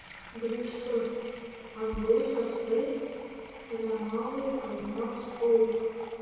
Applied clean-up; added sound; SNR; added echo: none; Sink (filling or washing) / Water tap, faucet; 15 dB; reverberation time 2.2 s.